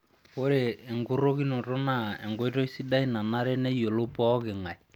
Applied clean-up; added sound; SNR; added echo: none; none; none; none.